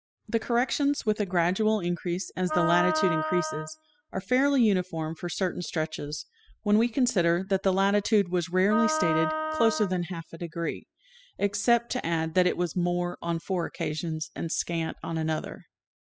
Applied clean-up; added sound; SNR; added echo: classical method spectral subtraction.